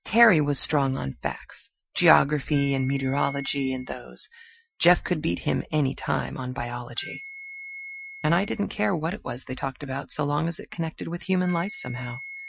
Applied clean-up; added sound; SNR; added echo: classical method Wiener filter.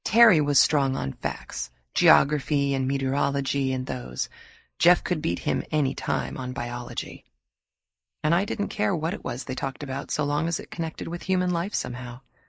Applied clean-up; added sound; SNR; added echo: neural mask model Resemble Enhance denoiser.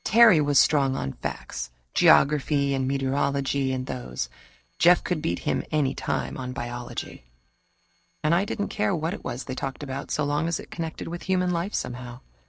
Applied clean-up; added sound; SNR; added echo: neural separator model SepFormer DNS4.